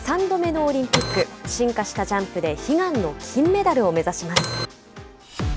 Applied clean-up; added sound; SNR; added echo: none; Printer; -1 dB; none.